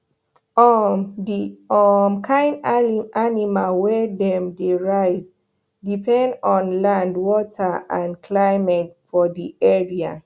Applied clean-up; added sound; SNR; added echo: none; none; none; none.